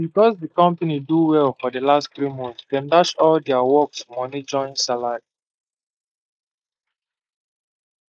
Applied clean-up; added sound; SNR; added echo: neural mask model Resemble Enhance denoiser.